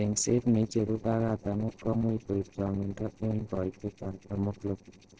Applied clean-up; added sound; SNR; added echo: neural separator model SepFormer DNS4.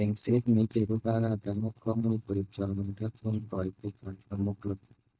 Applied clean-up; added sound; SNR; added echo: neural mask model DeepFilterNet 3.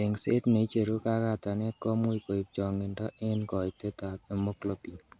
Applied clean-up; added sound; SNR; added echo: none; none; none; none.